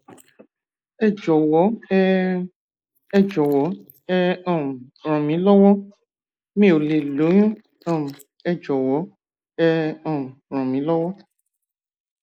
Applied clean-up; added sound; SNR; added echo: neural mask model Resemble Enhance denoiser.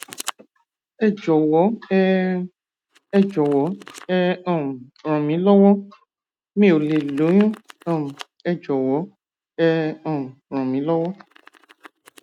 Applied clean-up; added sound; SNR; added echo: neural mask model RNNoise.